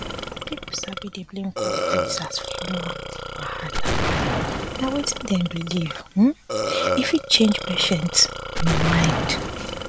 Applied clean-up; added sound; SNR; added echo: none; Burping, eructation + Explosion; 1 dB; none.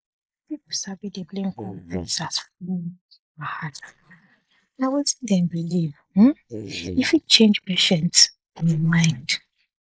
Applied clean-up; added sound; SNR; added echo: neural mask model Resemble Enhance denoiser.